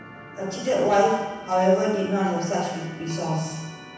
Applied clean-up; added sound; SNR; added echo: none; Organ; 18 dB; reverberation time 1.1 s.